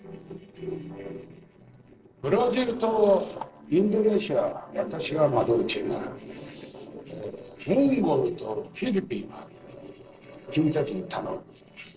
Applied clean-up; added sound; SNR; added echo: neural separator model SepFormer DNS4.